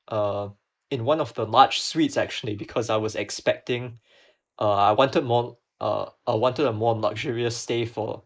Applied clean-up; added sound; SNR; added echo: neural mask model Resemble Enhance denoiser.